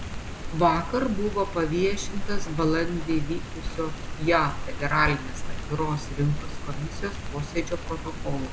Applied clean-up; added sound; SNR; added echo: none; Rain; 3 dB; none.